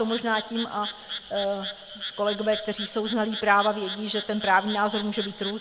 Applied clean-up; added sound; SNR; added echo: none; Frog; 10 dB; none.